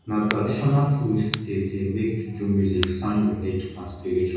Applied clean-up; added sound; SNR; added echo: none; Crack; 14 dB; reverberation time 1.3 s.